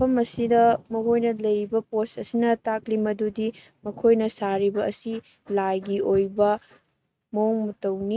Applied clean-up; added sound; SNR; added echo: neural mask model RNNoise.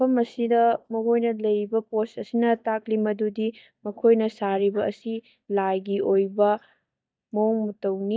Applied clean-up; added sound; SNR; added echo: neural mask model DeepFilterNet 3.